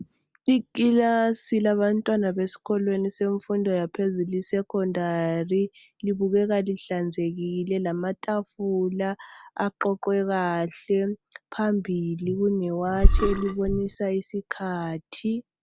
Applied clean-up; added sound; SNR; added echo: none; Burping, eructation; -5 dB; none.